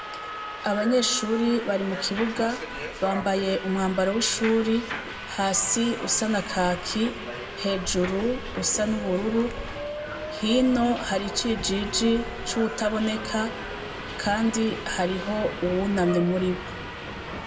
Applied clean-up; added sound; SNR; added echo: none; Subway, metro, underground; 8 dB; reverberation time 0.8 s.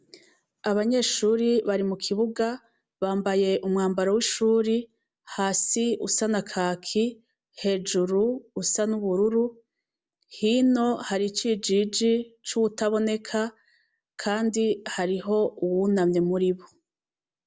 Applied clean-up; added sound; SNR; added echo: none; none; none; none.